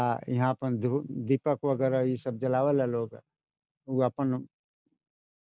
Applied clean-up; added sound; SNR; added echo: none; none; none; none.